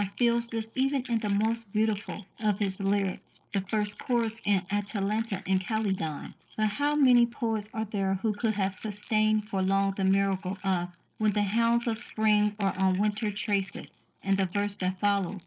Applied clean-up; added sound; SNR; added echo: neural mask model Resemble Enhance denoiser.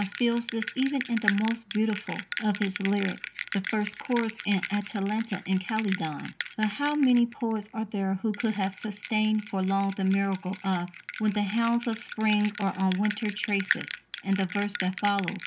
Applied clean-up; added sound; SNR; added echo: none; Bell; 10 dB; none.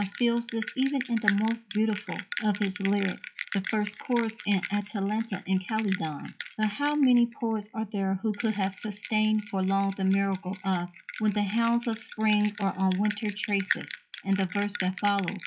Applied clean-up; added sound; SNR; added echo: classical method log-MMSE.